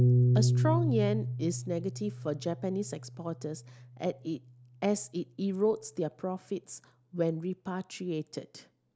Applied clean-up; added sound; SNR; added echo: none; Piano; -1 dB; none.